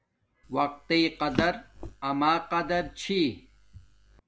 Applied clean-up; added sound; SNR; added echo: none; Drawer open or close; 12 dB; none.